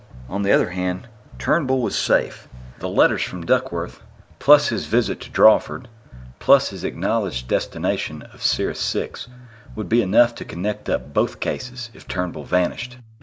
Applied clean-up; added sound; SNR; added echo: none; Bass guitar; 20 dB; none.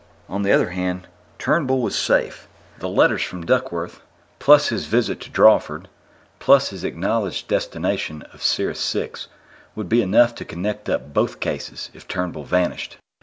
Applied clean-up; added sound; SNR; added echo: none; none; none; none.